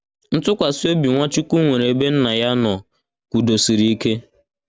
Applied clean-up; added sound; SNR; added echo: none; none; none; none.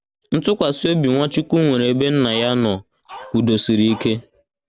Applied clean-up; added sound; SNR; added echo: none; Dog; 19 dB; none.